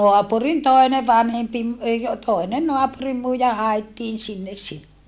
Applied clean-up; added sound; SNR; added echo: none; none; none; none.